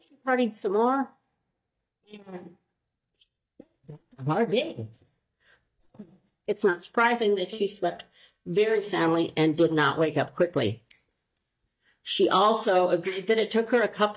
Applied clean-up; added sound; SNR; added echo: neural mask model DeepFilterNet 3.